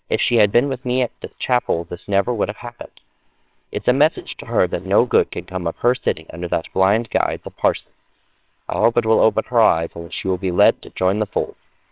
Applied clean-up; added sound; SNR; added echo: neural separator model SepFormer WHAMR!.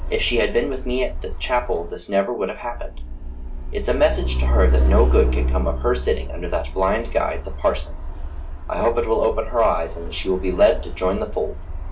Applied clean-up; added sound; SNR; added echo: none; Truck; 1 dB; reverberation time 0.2 s.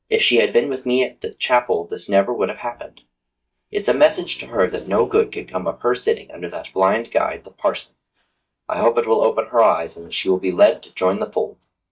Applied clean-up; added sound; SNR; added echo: neural mask model DeepFilterNet 3.